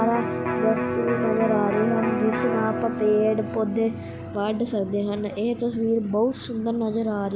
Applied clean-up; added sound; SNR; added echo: none; Electric guitar; 5 dB; none.